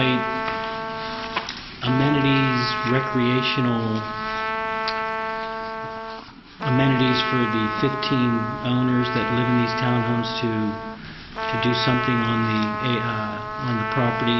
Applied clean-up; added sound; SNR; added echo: none; Trumpet; 3 dB; none.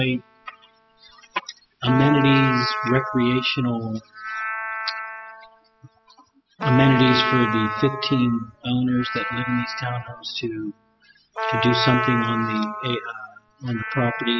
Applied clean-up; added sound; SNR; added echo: classical method spectral subtraction.